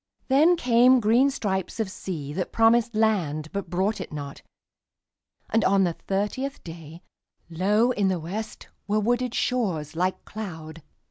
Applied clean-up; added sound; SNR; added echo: none; none; none; none.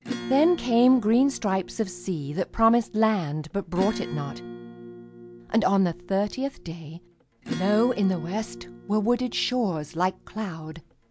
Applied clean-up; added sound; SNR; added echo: none; Acoustic guitar / Strum; 14 dB; none.